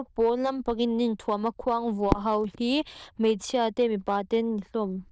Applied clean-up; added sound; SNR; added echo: neural diffusion model UNIVERSE++.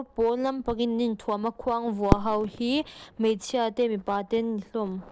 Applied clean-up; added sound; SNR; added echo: none; Fireworks; 7 dB; none.